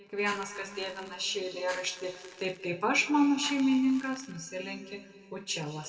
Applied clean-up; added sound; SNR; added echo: none; Crackle; 17 dB; reverberation time 2.0 s.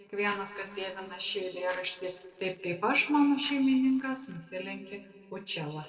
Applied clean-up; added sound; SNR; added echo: neural separator model SepFormer DNS4.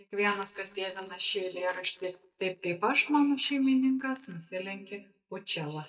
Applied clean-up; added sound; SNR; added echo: neural mask model DeepFilterNet 3.